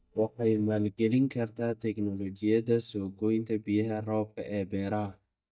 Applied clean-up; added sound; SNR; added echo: neural mask model DeepFilterNet 3.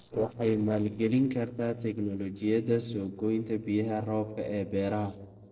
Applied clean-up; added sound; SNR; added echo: neural separator model SepFormer DNS4.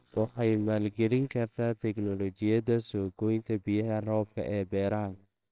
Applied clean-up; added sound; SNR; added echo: neural separator model SepFormer WHAMR!.